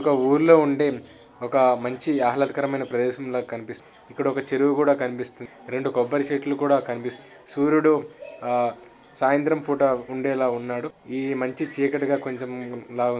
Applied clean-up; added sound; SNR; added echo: none; none; none; none.